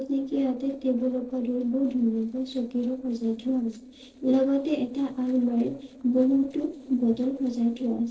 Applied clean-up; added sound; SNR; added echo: neural separator model SepFormer DNS4.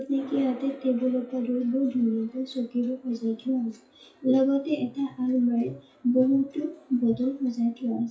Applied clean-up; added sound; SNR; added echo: classical method WPE with log-MMSE.